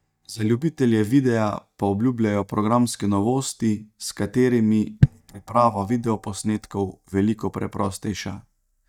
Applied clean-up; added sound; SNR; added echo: neural mask model DeepFilterNet 3.